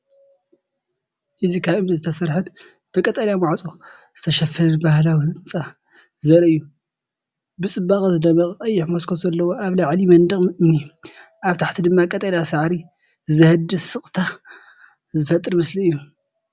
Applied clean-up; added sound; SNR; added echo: none; none; none; none.